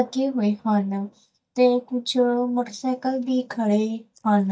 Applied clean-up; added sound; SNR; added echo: neural mask model DeepFilterNet 3.